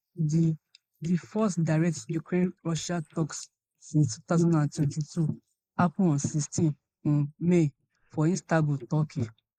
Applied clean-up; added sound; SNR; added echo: neural mask model Resemble Enhance denoiser.